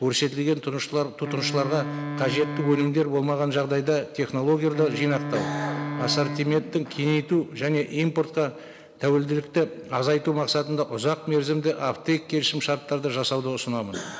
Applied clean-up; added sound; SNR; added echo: none; Wind instrument, woodwind instrument; 8 dB; none.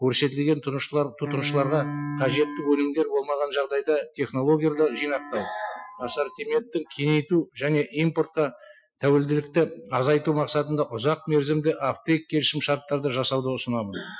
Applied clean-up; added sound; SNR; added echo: classical method Wiener filter.